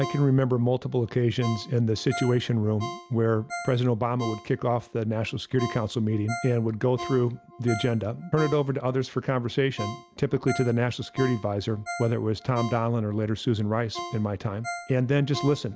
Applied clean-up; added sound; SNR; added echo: none; Ringtone; 14 dB; none.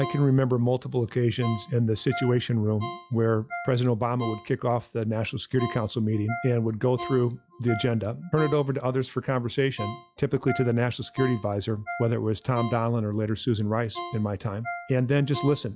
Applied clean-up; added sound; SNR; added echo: classical method log-MMSE.